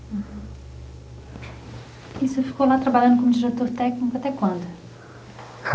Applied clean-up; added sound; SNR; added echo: none; none; none; none.